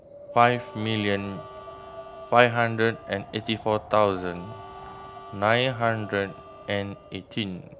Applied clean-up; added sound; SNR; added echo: none; Harmonica + Wind; 16 dB; none.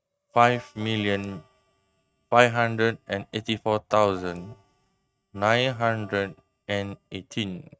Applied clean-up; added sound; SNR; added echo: neural mask model RNNoise.